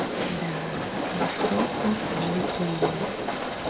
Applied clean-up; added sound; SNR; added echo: none; Train; -3 dB; none.